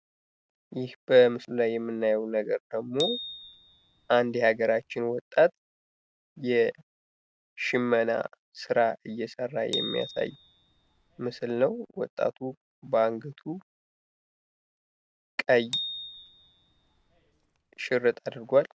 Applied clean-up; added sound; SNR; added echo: none; Bicycle bell; 11 dB; none.